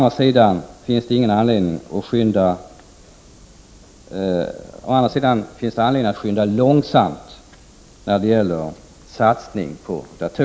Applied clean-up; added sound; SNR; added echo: none; none; none; none.